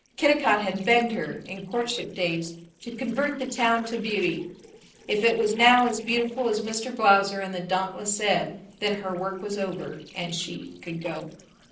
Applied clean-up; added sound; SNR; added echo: neural separator model SepFormer DNS4.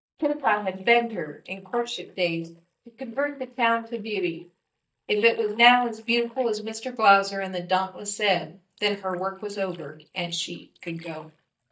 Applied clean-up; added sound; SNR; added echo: neural mask model DeepFilterNet 3.